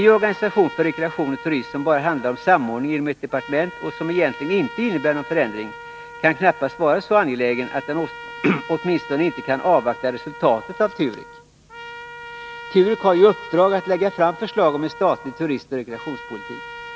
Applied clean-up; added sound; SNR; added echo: none; Trumpet; 15 dB; none.